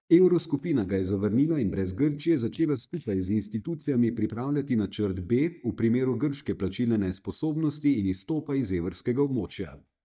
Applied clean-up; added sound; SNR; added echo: neural mask model DeepFilterNet 3.